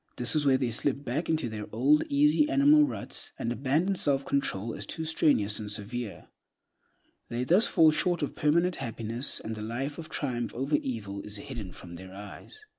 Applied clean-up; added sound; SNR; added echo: neural mask model Resemble Enhance denoiser.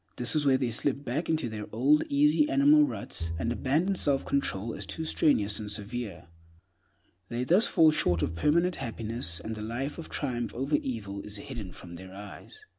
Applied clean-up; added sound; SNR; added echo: none; Bowed string instrument; 12 dB; none.